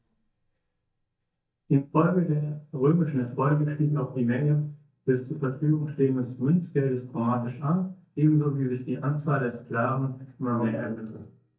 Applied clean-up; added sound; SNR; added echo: neural mask model DeepFilterNet 3.